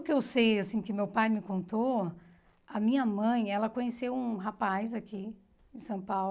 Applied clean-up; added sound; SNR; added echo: none; none; none; none.